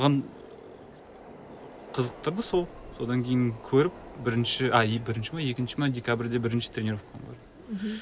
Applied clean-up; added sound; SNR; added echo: none; Subway, metro, underground; 17 dB; none.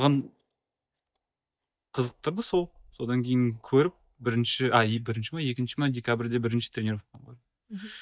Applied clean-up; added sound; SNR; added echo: neural mask model DeepFilterNet 3.